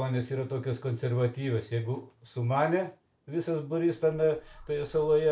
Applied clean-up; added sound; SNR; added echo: none; none; none; none.